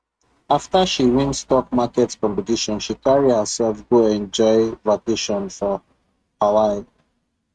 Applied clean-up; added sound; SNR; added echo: neural mask model RNNoise.